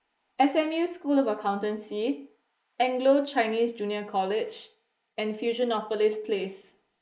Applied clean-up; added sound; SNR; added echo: neural mask model Resemble Enhance denoiser.